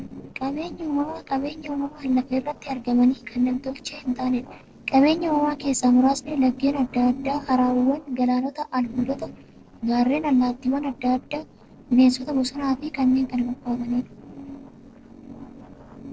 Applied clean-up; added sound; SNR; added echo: neural separator model SepFormer DNS4.